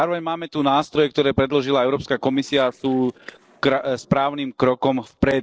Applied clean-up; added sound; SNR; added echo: neural separator model SepFormer DNS4.